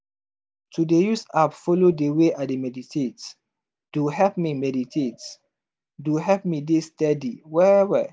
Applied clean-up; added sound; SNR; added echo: none; none; none; none.